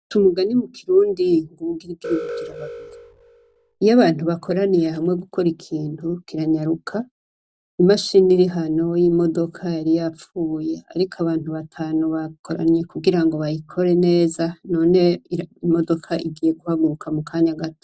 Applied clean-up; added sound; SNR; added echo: none; Alarm; 13 dB; none.